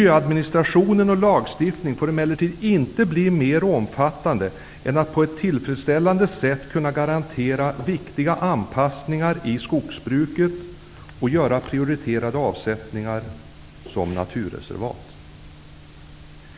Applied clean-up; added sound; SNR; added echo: none; none; none; none.